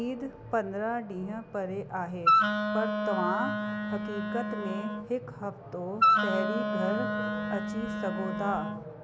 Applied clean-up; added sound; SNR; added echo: none; Wind instrument, woodwind instrument; -5 dB; none.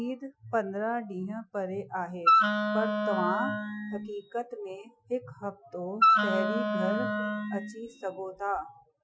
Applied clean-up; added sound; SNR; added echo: classical method Wiener filter.